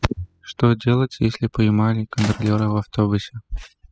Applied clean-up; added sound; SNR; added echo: classical method spectral subtraction.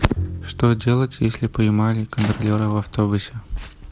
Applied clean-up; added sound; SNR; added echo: none; Bowed string instrument + Squeak / Rattle / Slam; 14 dB; none.